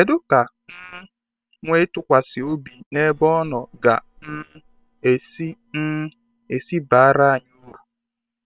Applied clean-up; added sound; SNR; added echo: neural separator model SepFormer WHAM!.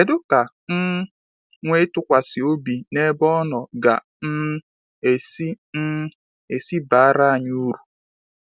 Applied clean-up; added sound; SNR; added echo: none; none; none; none.